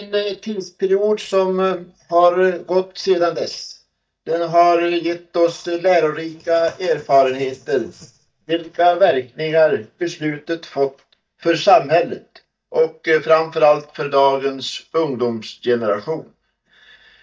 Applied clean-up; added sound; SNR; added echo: neural mask model DeepFilterNet 3.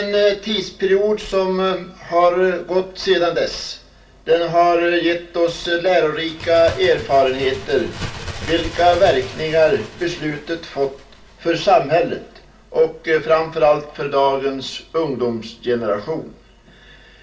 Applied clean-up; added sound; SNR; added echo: none; Bird; 19 dB; reverberation time 0.3 s.